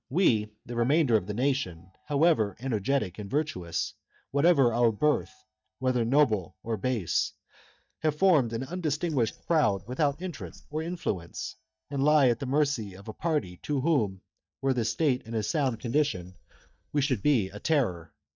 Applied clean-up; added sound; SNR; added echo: neural mask model DeepFilterNet 3.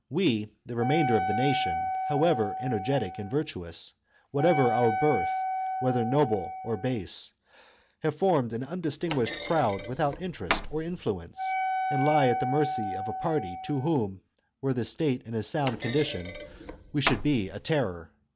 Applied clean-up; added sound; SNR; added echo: none; Thump, thud + Wind instrument, woodwind instrument; 3 dB; none.